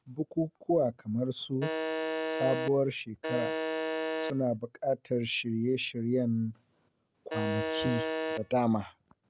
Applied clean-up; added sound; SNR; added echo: none; Alarm; 2 dB; none.